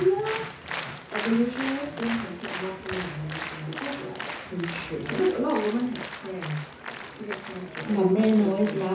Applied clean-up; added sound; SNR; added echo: none; Applause; 9 dB; reverberation time 0.6 s.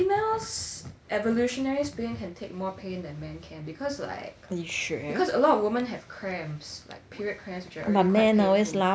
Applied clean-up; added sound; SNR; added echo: none; none; none; none.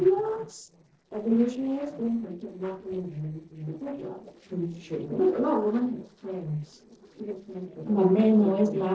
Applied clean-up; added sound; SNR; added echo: neural separator model SepFormer DNS4.